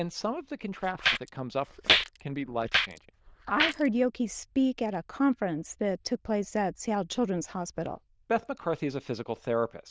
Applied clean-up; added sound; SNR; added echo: neural diffusion model UNIVERSE++.